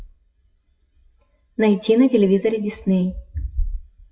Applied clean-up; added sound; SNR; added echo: classical method WPE with log-MMSE.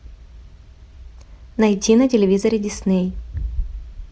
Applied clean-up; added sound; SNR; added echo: none; none; none; none.